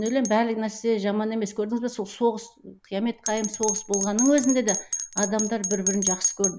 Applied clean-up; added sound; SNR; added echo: none; Bell; 6 dB; none.